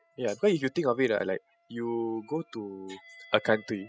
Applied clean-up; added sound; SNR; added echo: classical method spectral subtraction.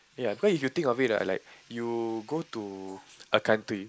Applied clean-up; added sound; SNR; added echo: neural mask model Resemble Enhance denoiser.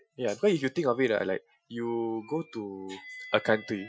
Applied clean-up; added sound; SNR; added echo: classical method Wiener filter.